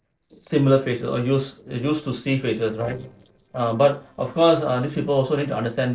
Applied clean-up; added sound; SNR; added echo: neural separator model SepFormer DNS4.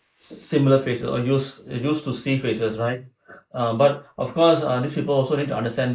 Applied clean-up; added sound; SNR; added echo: neural mask model Resemble Enhance denoiser.